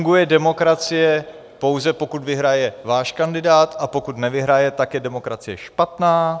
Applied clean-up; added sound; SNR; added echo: none; none; none; none.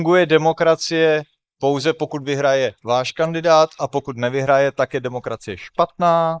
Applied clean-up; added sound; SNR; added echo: neural mask model Resemble Enhance denoiser.